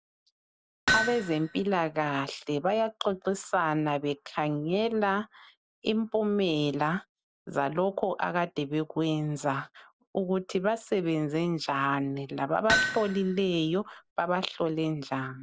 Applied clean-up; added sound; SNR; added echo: none; Hammer; 2 dB; none.